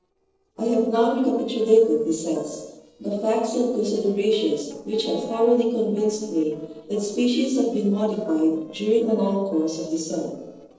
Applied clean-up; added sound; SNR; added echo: neural separator model SepFormer DNS4.